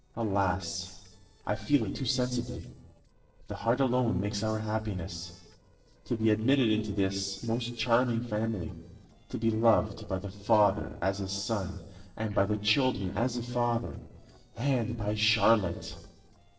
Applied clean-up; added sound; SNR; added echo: neural separator model SepFormer DNS4.